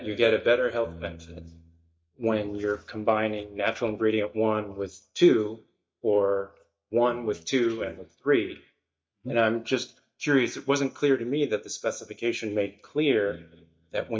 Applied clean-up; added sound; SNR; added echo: neural mask model DeepFilterNet 3.